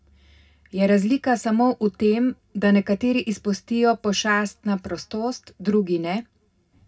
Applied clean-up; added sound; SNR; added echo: none; none; none; reverberation time 0.2 s.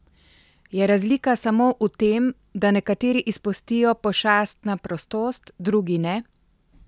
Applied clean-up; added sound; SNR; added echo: none; none; none; none.